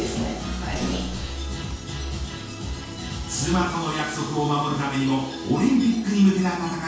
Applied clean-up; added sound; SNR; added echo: none; Gunshot, gunfire; 19 dB; reverberation time 0.6 s.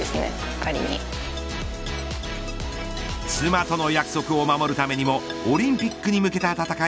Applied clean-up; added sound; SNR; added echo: none; none; none; none.